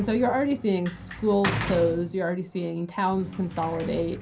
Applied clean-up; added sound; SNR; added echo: none; Sliding door / Slam; 9 dB; reverberation time 0.3 s.